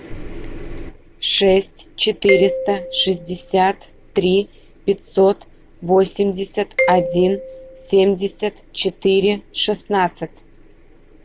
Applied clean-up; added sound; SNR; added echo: none; Marimba, xylophone; 8 dB; none.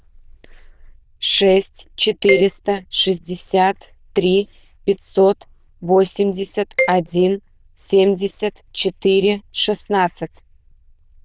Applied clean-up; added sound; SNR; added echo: neural diffusion model UNIVERSE++.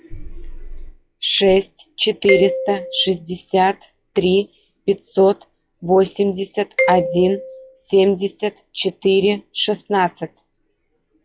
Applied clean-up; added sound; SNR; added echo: classical method log-MMSE.